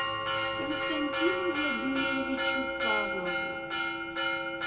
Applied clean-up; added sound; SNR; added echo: none; Church bell; -5 dB; reverberation time 2.2 s.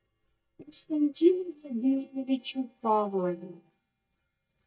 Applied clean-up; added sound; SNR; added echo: neural mask model DeepFilterNet 3.